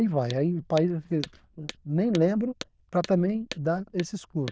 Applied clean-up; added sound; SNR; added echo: neural diffusion model UNIVERSE++.